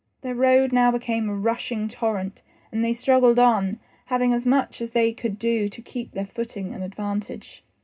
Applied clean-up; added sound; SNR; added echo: none; none; none; reverberation time 0.2 s.